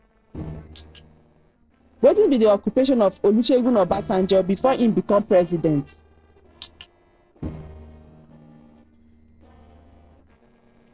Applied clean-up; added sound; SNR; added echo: neural separator model SepFormer DNS4.